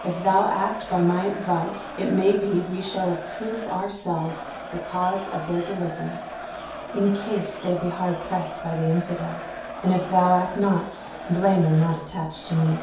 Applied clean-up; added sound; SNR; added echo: none; Crowd; 11 dB; reverberation time 0.6 s.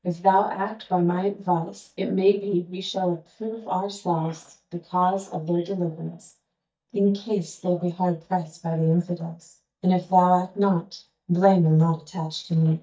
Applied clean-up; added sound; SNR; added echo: neural mask model DeepFilterNet 3.